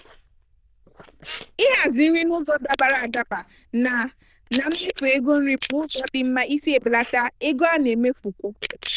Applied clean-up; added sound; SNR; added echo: neural diffusion model UNIVERSE++.